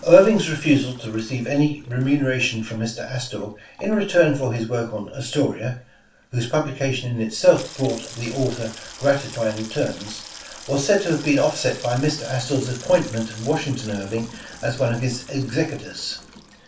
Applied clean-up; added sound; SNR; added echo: none; Sink (filling or washing) / Water tap, faucet; 19 dB; reverberation time 0.3 s.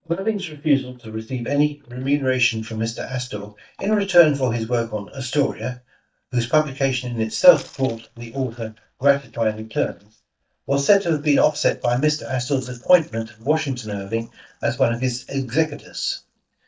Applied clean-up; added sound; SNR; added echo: neural mask model DeepFilterNet 3.